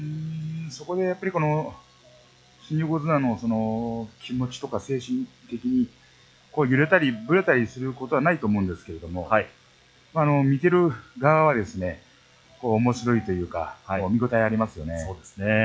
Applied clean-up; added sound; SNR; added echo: classical method log-MMSE.